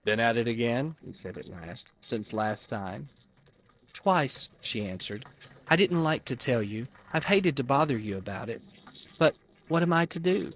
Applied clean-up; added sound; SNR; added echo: neural separator model SepFormer DNS4.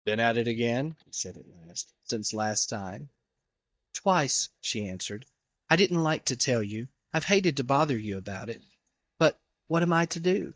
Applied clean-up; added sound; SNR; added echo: neural mask model DeepFilterNet 3.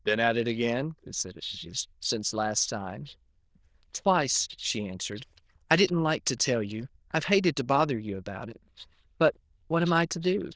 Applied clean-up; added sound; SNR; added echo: neural diffusion model UNIVERSE++.